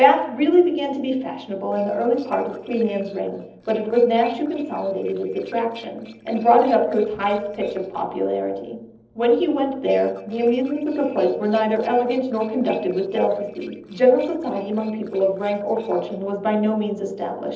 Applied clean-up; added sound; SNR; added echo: neural separator model SepFormer DNS4.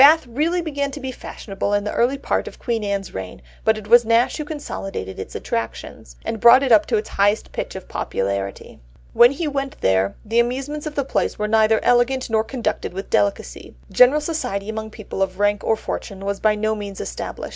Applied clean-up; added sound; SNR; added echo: none; none; none; none.